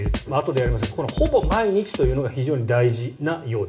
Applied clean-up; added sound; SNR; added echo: none; Drum kit; 7 dB; reverberation time 0.4 s.